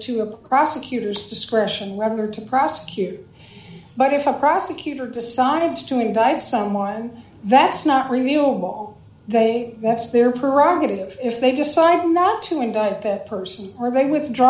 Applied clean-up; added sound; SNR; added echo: none; none; none; none.